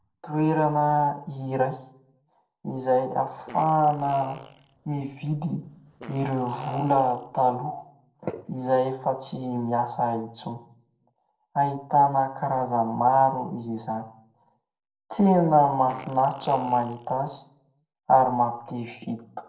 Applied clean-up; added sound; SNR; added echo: neural separator model SepFormer DNS4.